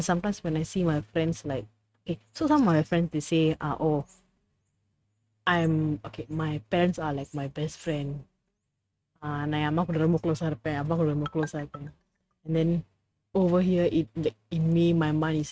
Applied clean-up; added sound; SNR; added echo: neural mask model RNNoise.